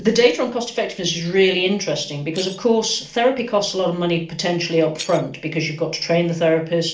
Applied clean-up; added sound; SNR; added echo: neural separator model SepFormer DNS4.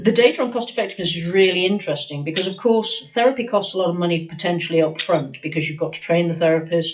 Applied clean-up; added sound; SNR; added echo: classical method WPE with log-MMSE.